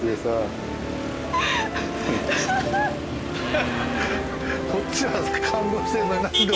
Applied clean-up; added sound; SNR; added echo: none; Motor vehicle (road); 5 dB; none.